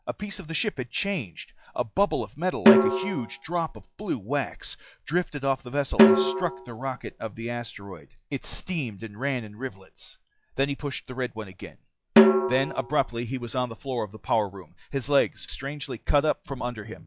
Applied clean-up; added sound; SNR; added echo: classical method log-MMSE.